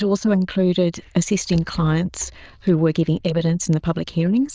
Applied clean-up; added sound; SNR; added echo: neural diffusion model UNIVERSE++.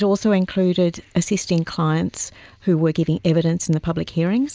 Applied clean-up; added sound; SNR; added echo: none; none; none; none.